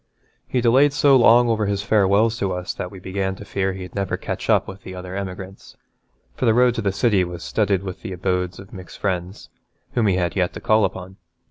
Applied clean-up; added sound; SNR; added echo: none; none; none; none.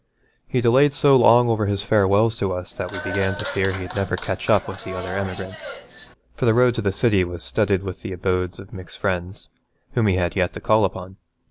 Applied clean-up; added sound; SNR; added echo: none; Applause / Clapping; 9 dB; none.